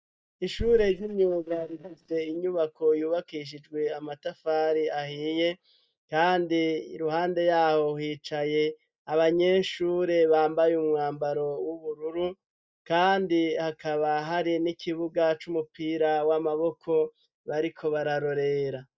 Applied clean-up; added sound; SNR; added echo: neural mask model DeepFilterNet 3.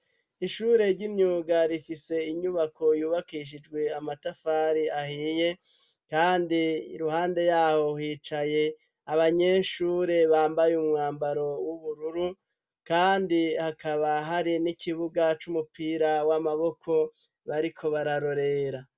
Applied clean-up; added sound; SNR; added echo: none; none; none; none.